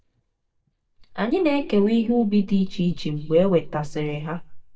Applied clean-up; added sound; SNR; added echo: neural mask model DeepFilterNet 3.